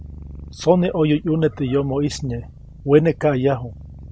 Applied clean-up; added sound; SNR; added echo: none; Purr; 18 dB; none.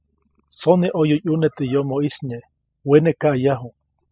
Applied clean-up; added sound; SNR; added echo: classical method spectral subtraction.